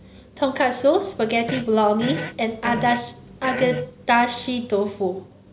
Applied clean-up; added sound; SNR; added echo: none; Fart; 11 dB; none.